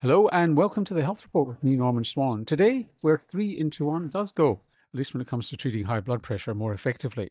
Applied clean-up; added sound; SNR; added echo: neural mask model DeepFilterNet 3.